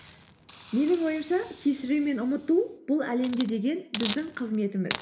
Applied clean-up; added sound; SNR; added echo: none; Hiss; 10 dB; reverberation time 2.0 s.